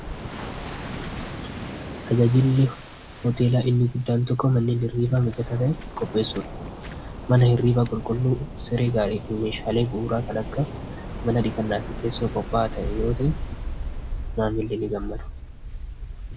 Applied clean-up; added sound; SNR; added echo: none; Waves, surf; 10 dB; none.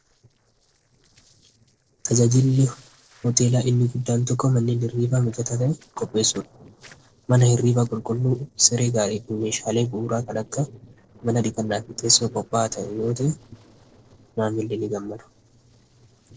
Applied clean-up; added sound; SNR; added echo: neural separator model SepFormer DNS4.